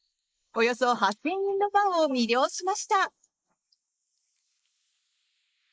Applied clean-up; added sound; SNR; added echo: neural mask model Resemble Enhance denoiser.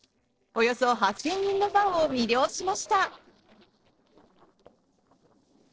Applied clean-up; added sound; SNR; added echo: neural separator model SepFormer DNS4.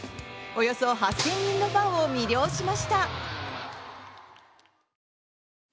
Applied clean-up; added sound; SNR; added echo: none; none; none; none.